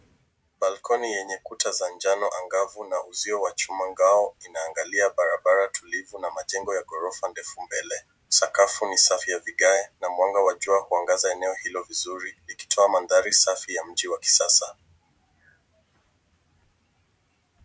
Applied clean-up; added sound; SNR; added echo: none; none; none; none.